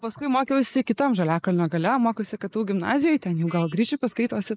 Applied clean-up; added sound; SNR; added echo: neural mask model Resemble Enhance denoiser.